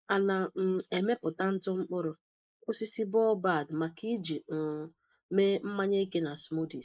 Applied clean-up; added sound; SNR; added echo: neural mask model Resemble Enhance denoiser.